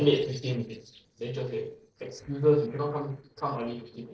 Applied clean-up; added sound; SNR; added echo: neural separator model SepFormer DNS4.